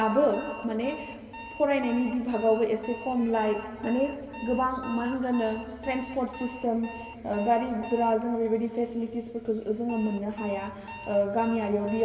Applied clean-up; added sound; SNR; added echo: none; Alarm; 17 dB; reverberation time 2.4 s.